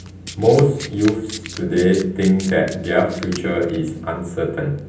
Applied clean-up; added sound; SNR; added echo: none; Domestic sounds, home sounds; 18 dB; reverberation time 0.6 s.